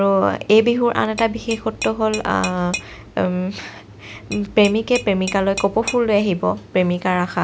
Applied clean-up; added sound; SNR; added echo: none; Tap / Glass; 13 dB; none.